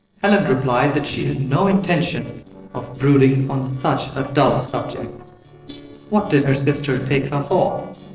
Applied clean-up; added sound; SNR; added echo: neural separator model SepFormer DNS4.